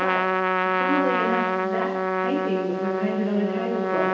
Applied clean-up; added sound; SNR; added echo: none; Trumpet; -3 dB; reverberation time 0.9 s.